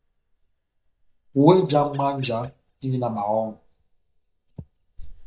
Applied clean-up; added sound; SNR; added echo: neural mask model DeepFilterNet 3.